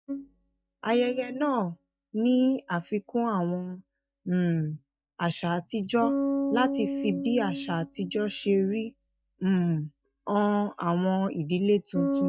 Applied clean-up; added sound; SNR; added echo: neural mask model DeepFilterNet 3.